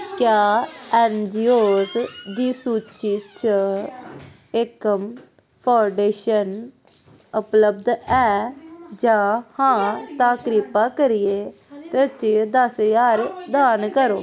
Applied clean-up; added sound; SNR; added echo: none; none; none; none.